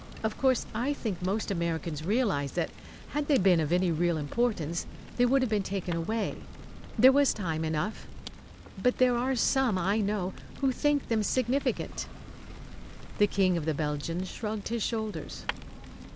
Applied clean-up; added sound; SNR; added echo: none; Train / Breathing + Fire; 12 dB; none.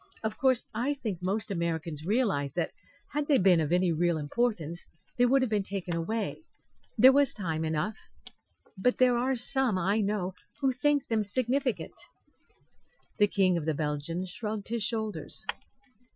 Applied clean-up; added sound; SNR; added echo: classical method Wiener filter.